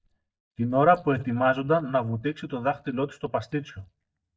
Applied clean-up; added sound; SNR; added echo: neural mask model DeepFilterNet 3.